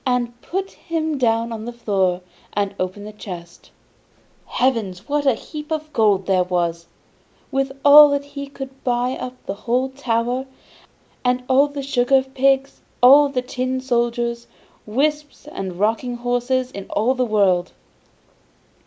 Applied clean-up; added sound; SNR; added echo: none; none; none; none.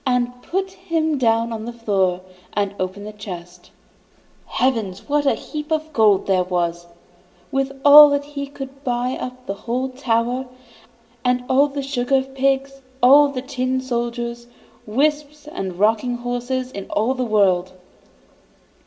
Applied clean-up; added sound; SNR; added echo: none; none; none; reverberation time 0.4 s.